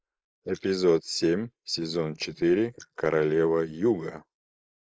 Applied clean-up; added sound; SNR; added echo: neural mask model Resemble Enhance denoiser.